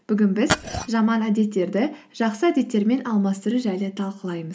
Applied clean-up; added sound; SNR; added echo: none; Glass; 2 dB; none.